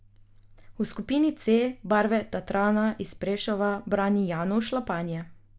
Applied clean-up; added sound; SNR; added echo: none; none; none; none.